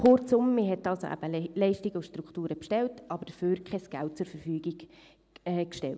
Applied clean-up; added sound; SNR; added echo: none; none; none; none.